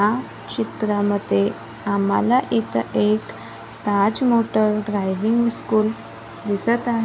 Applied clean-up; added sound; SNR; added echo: none; none; none; none.